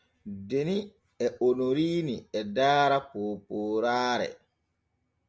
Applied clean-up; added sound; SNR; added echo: none; none; none; none.